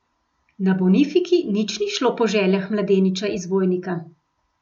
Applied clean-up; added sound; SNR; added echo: none; none; none; none.